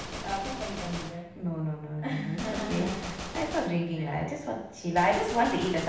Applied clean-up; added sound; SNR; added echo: none; Gunshot, gunfire; 10 dB; reverberation time 0.9 s.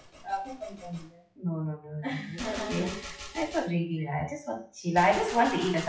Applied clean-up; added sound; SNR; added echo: classical method WPE with log-MMSE.